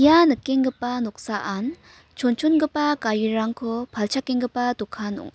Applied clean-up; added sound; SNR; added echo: none; none; none; none.